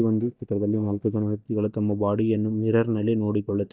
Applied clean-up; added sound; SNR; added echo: neural mask model DeepFilterNet 3.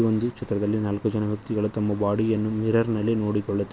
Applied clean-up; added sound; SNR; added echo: none; none; none; none.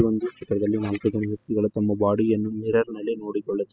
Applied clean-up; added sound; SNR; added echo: classical method spectral subtraction.